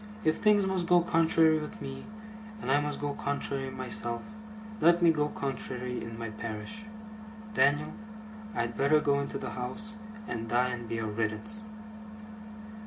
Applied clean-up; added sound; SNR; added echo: none; none; none; reverberation time 0.3 s.